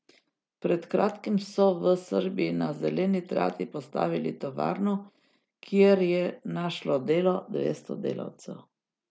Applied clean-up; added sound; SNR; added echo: none; none; none; none.